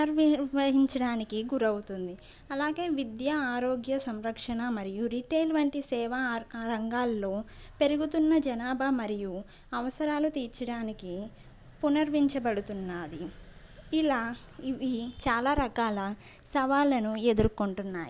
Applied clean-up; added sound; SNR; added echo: none; none; none; none.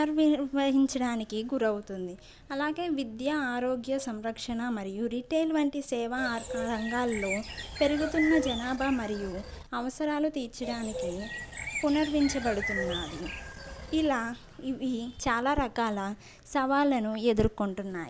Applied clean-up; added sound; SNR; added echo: none; Bird; 7 dB; none.